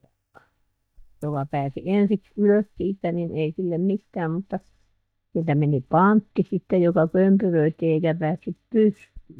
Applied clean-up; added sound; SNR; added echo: neural mask model DeepFilterNet 3.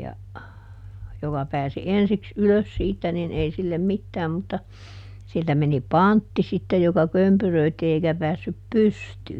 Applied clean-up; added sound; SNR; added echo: none; none; none; none.